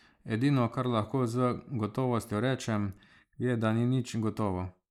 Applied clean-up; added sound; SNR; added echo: neural mask model Resemble Enhance denoiser.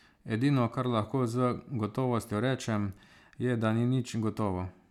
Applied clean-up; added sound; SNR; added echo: none; none; none; none.